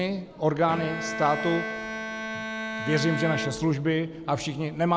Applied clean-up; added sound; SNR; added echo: none; Bowed string instrument; 7 dB; none.